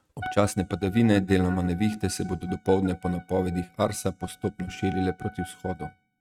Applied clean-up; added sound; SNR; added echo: neural mask model RNNoise.